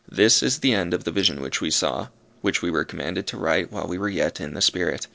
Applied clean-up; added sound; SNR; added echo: neural separator model SepFormer DNS4.